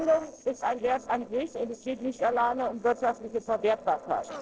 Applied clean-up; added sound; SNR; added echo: neural separator model SepFormer DNS4.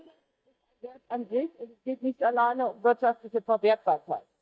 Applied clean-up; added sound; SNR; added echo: neural mask model DeepFilterNet 3.